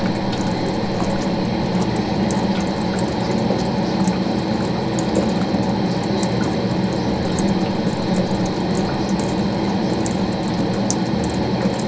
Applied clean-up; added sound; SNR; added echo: none; Rain; 10 dB; reverberation time 0.5 s.